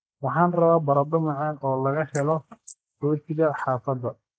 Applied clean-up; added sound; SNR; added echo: neural mask model Resemble Enhance denoiser.